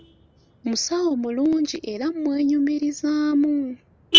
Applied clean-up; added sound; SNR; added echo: none; Vehicle horn, car horn, honking; 1 dB; none.